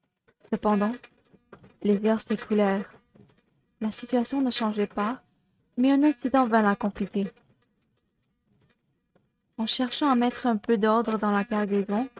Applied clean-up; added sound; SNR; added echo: neural mask model RNNoise.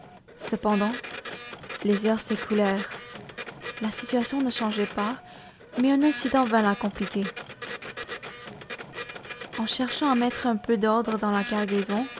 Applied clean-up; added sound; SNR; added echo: none; Printer; 10 dB; none.